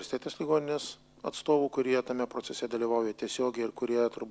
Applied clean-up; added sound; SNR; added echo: none; none; none; none.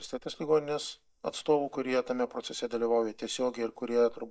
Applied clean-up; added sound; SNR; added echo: neural mask model DeepFilterNet 3.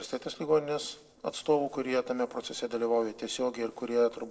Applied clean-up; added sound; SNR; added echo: neural separator model SepFormer DNS4.